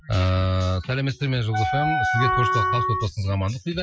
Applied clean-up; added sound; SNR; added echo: classical method Wiener filter.